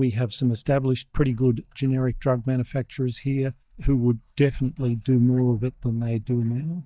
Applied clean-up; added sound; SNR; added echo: neural mask model DeepFilterNet 3.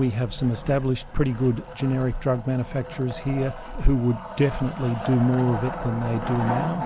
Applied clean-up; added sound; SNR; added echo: none; Wood; 10 dB; none.